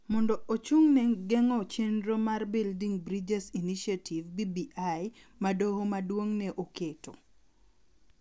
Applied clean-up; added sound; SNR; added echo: none; none; none; none.